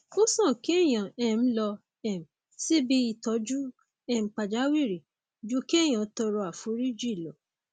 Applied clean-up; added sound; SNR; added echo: none; none; none; none.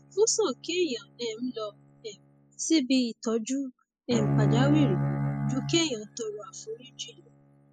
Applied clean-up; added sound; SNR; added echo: classical method spectral subtraction.